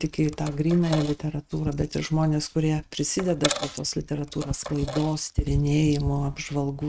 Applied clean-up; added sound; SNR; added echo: neural mask model RNNoise.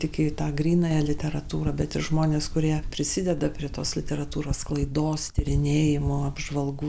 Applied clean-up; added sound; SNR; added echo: none; none; none; none.